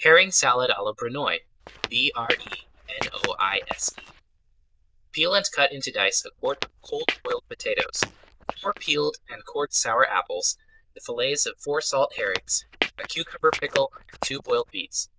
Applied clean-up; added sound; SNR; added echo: neural diffusion model UNIVERSE++.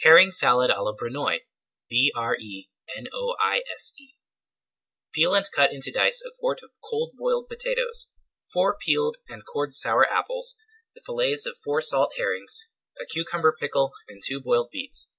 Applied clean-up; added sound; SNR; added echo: none; none; none; none.